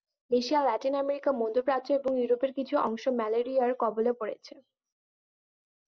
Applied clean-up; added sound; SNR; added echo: none; none; none; none.